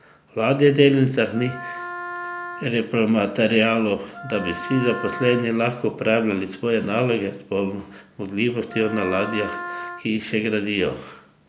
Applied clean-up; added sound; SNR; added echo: none; Wind instrument, woodwind instrument; 11 dB; none.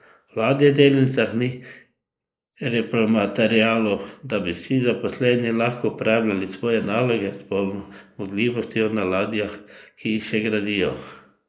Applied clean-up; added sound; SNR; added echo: neural mask model Resemble Enhance denoiser.